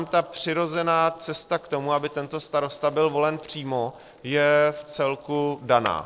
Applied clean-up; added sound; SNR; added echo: neural separator model SepFormer DNS4.